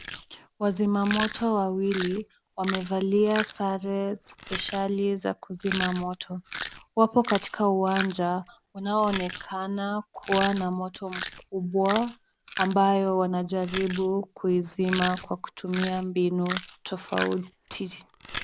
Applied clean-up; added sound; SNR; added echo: none; Chewing, mastication; 11 dB; none.